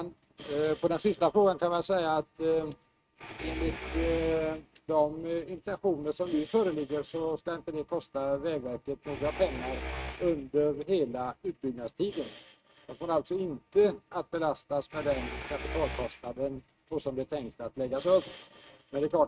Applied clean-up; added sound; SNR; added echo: neural mask model RNNoise.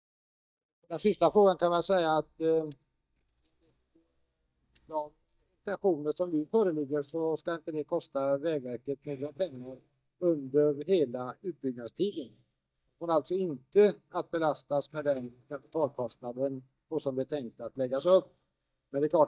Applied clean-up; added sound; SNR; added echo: neural mask model DeepFilterNet 3.